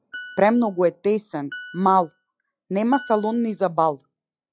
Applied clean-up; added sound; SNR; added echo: classical method log-MMSE.